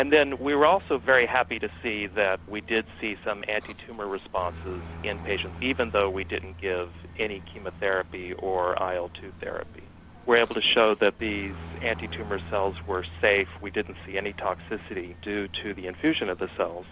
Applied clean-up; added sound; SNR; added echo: none; Aircraft; 15 dB; none.